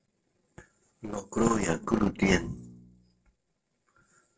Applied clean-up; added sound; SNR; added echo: neural separator model SepFormer DNS4.